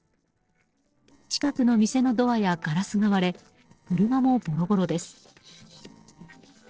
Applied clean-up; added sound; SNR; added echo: neural separator model SepFormer DNS4.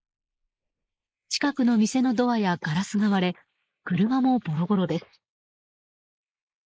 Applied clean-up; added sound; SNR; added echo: neural mask model Resemble Enhance denoiser.